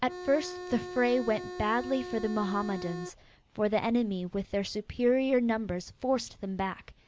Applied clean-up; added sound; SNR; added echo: none; Organ; 10 dB; none.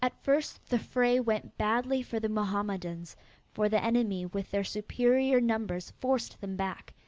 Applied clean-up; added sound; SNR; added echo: none; none; none; none.